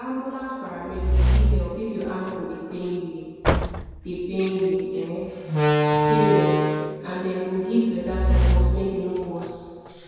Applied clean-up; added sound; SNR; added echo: none; Slam; -4 dB; reverberation time 2.2 s.